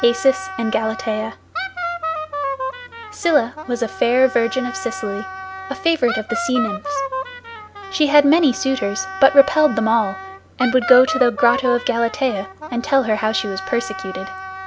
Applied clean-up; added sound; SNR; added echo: none; Wind instrument, woodwind instrument; 9 dB; none.